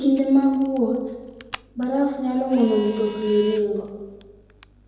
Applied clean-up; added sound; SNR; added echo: none; Camera; 17 dB; reverberation time 1.0 s.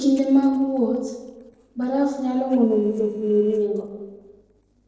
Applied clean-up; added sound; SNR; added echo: neural separator model SepFormer DNS4.